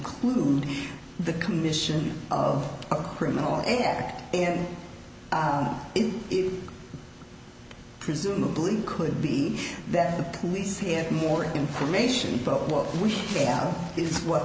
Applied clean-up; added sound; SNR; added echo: none; none; none; none.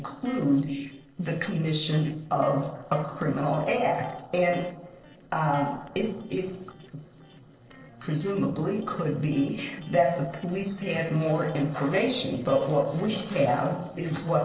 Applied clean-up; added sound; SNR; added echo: neural separator model SepFormer DNS4.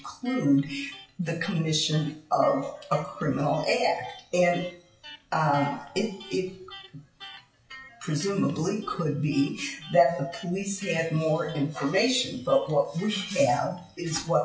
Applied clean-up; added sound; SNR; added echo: classical method WPE with log-MMSE.